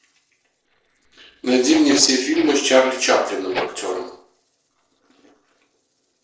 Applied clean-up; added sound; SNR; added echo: neural separator model SepFormer DNS4.